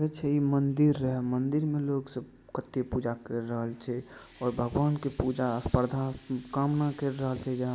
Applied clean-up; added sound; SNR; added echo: none; none; none; none.